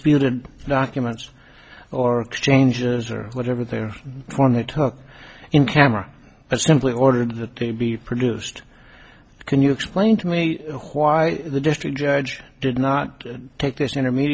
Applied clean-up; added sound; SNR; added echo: none; none; none; none.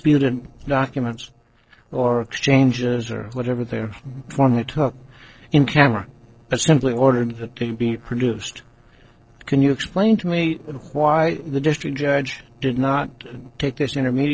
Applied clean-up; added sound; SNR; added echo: neural separator model SepFormer DNS4.